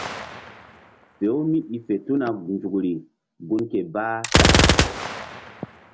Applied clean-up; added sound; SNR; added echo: none; Gunshot, gunfire; -2 dB; none.